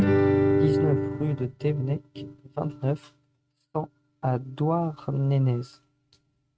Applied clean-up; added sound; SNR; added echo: neural mask model RNNoise.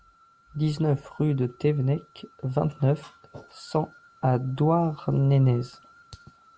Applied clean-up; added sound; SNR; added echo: none; none; none; none.